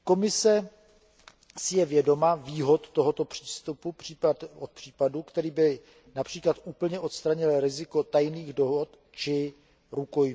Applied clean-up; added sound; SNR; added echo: none; none; none; none.